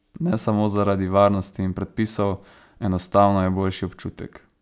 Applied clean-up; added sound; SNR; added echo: none; none; none; none.